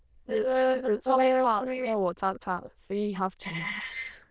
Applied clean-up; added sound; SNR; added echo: neural diffusion model UNIVERSE++.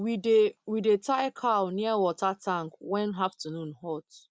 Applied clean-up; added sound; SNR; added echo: none; none; none; none.